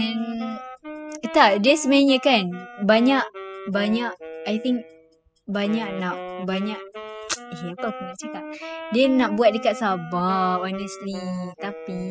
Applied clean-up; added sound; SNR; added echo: classical method spectral subtraction.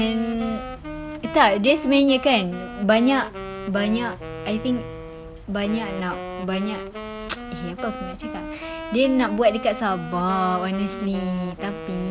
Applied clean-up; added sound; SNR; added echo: none; Wind instrument, woodwind instrument; 11 dB; none.